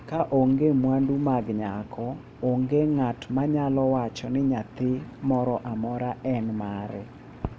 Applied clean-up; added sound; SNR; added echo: none; Engine; 18 dB; none.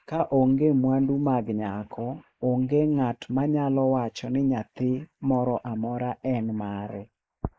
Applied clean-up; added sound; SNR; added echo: neural mask model Resemble Enhance denoiser.